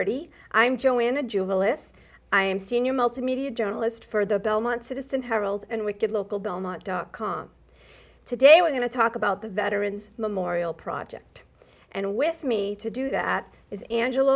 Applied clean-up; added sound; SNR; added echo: none; none; none; none.